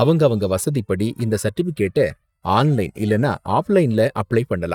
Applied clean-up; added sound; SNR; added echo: neural mask model DeepFilterNet 3.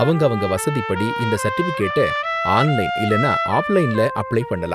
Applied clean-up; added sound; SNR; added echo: none; Trumpet; 5 dB; none.